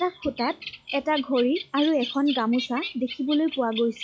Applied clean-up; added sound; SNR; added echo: classical method log-MMSE.